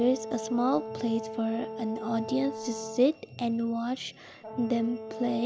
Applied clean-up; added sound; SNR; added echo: none; Brass instrument; 10 dB; none.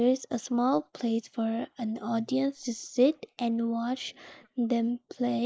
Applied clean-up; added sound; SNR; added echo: neural mask model Resemble Enhance denoiser.